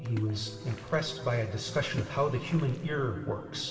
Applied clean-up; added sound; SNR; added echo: none; Splash, splatter; 18 dB; reverberation time 2.7 s.